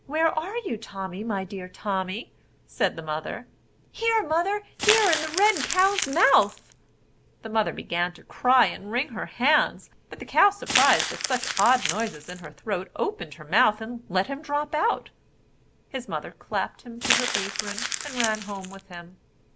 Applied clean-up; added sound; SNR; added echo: none; Crumpling, crinkling; 4 dB; none.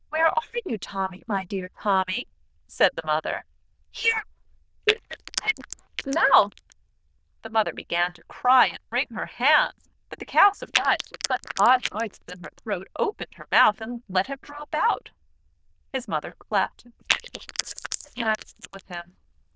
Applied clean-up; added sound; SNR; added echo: neural diffusion model UNIVERSE++.